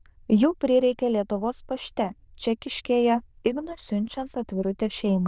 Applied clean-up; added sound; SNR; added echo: neural diffusion model UNIVERSE++.